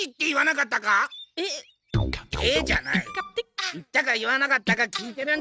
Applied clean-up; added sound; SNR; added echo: neural mask model RNNoise.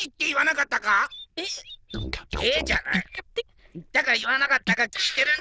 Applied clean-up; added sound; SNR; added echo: neural diffusion model UNIVERSE++.